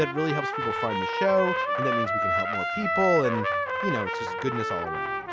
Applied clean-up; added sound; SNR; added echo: none; Trumpet; -1 dB; none.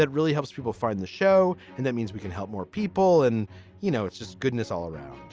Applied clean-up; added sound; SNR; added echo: none; none; none; none.